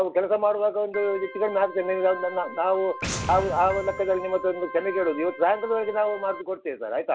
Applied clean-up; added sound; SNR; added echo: none; Boom + Organ; 11 dB; none.